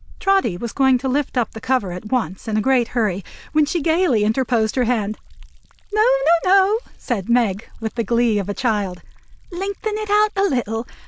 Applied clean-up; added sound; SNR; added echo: none; Liquid; 19 dB; none.